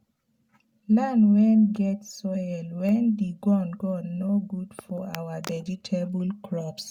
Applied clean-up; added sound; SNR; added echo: none; none; none; none.